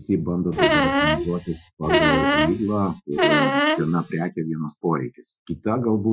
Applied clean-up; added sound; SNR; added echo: classical method Wiener filter.